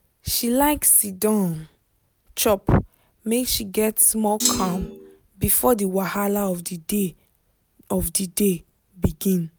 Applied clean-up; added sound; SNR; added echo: none; Thump, thud; 4 dB; none.